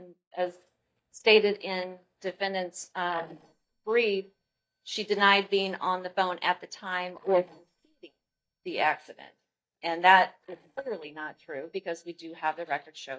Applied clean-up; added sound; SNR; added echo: neural mask model DeepFilterNet 3.